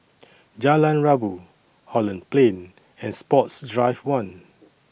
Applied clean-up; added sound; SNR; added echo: none; none; none; none.